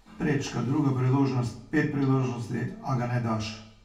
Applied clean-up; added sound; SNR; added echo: none; none; none; reverberation time 0.2 s.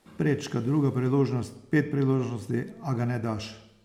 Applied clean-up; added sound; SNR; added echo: none; none; none; none.